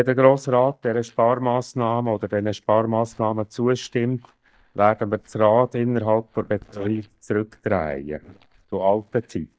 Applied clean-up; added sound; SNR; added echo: neural mask model DeepFilterNet 3.